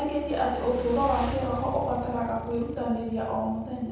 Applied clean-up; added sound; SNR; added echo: none; Motorcycle / Engine; 9 dB; reverberation time 0.9 s.